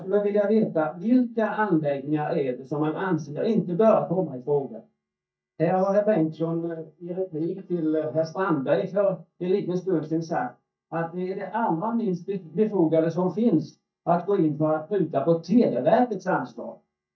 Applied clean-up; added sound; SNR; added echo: neural mask model DeepFilterNet 3.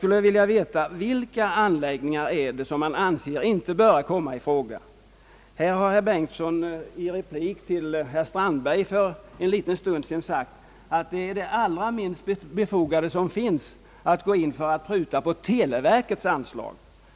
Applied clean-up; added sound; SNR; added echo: none; none; none; none.